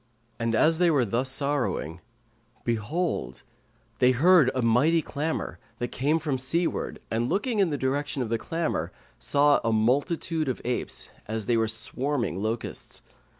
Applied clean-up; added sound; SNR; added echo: none; none; none; none.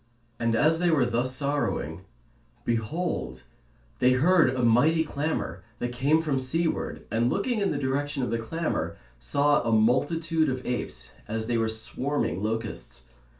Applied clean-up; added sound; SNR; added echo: none; none; none; reverberation time 0.2 s.